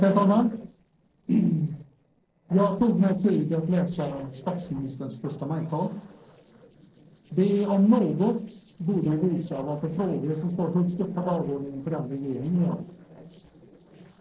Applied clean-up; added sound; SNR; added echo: neural separator model SepFormer DNS4.